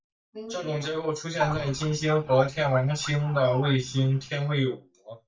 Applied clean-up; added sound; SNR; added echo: neural mask model DeepFilterNet 3.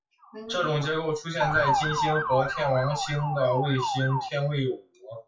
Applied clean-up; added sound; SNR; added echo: classical method WPE with log-MMSE.